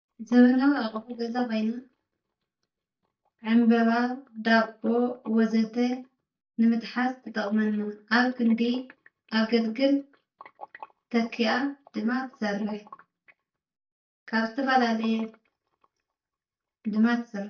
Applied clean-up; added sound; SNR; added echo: neural mask model DeepFilterNet 3.